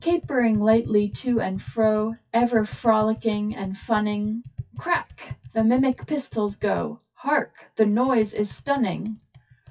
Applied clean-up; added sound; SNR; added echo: classical method WPE with log-MMSE.